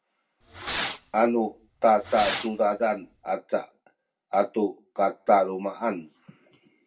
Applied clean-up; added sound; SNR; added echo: none; Fireworks; 10 dB; reverberation time 0.2 s.